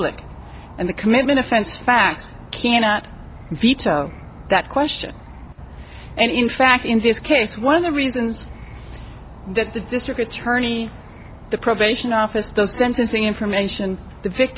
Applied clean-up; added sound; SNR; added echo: none; Insect / Frog; 17 dB; none.